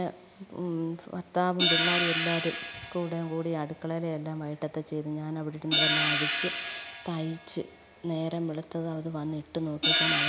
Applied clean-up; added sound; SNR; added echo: none; Hi-hat; -5 dB; none.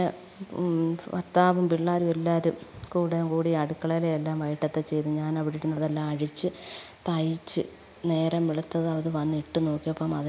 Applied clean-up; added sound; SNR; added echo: none; none; none; none.